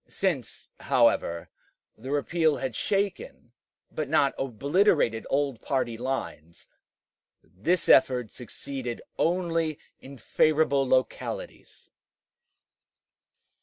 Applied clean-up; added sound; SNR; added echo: none; none; none; none.